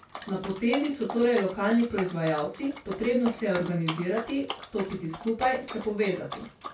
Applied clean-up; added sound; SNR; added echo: none; Dog; 12 dB; reverberation time 0.2 s.